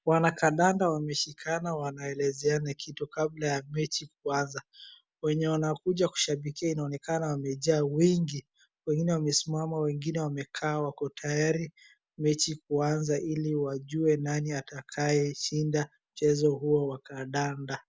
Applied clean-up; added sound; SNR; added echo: none; none; none; none.